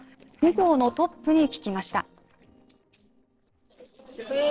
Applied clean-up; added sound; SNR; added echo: neural separator model SepFormer DNS4.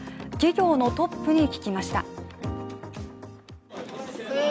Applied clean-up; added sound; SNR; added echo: none; none; none; none.